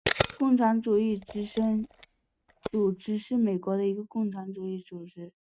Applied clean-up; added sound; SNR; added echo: neural mask model RNNoise.